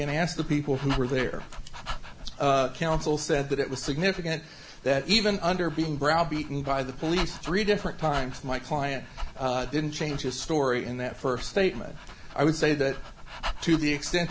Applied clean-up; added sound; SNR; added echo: none; Dog; 10 dB; none.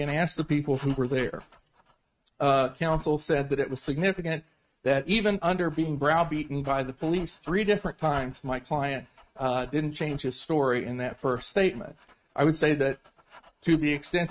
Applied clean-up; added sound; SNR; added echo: neural mask model RNNoise.